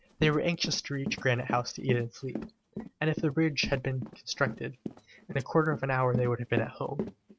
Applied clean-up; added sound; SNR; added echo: neural mask model RNNoise.